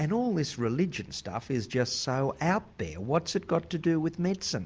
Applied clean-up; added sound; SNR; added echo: none; none; none; none.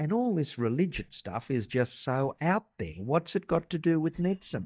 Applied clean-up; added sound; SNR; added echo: neural mask model DeepFilterNet 3.